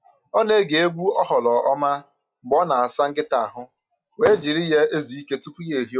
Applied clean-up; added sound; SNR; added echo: classical method log-MMSE.